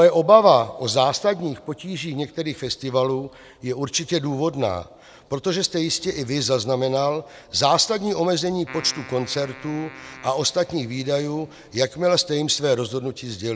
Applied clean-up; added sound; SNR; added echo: none; Keyboard (musical); 20 dB; none.